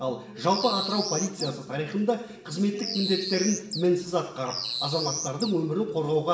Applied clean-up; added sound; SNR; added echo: none; Bird; 6 dB; reverberation time 0.7 s.